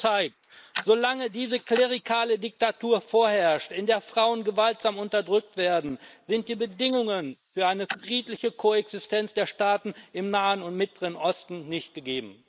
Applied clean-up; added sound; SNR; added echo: neural mask model Resemble Enhance denoiser.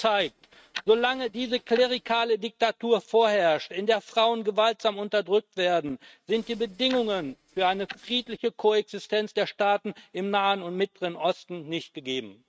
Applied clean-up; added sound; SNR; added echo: neural mask model RNNoise.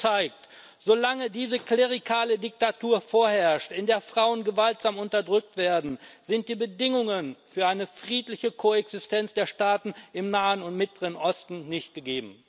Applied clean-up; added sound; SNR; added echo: none; none; none; none.